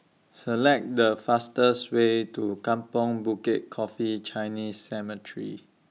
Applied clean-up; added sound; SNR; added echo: none; none; none; none.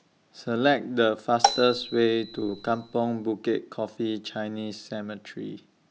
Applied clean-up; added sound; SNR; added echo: none; Marimba, xylophone; 3 dB; none.